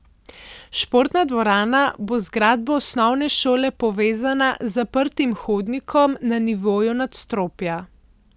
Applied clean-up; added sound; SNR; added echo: none; none; none; none.